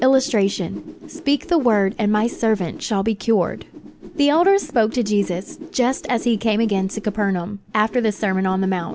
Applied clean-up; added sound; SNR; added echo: none; Whoosh, swoosh, swish; 18 dB; none.